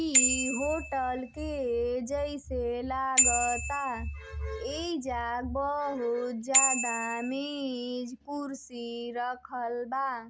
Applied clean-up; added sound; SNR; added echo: none; Bicycle bell; 0 dB; none.